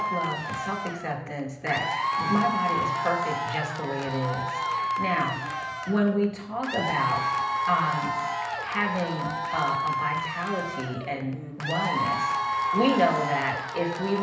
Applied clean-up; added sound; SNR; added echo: none; Applause / Crowd / Cheering; 0 dB; reverberation time 0.8 s.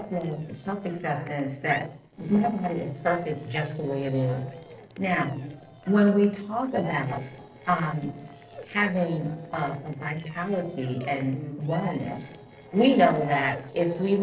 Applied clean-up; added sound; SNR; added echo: neural separator model SepFormer DNS4.